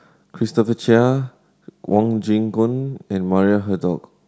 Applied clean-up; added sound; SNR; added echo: none; none; none; none.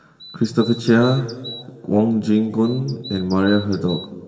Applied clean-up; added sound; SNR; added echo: none; Bird vocalization, bird call, bird song; 17 dB; reverberation time 1.7 s.